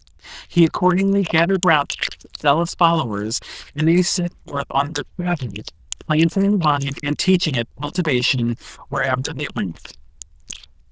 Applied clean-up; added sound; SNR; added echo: neural diffusion model UNIVERSE++.